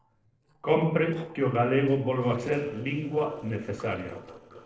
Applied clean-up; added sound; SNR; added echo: neural separator model SepFormer DNS4.